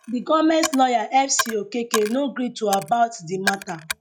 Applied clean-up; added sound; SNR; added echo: classical method log-MMSE.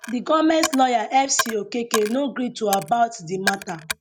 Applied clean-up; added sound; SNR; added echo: none; Coin (dropping); 9 dB; none.